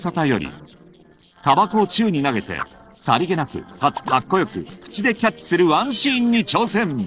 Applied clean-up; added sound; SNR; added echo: neural separator model SepFormer DNS4.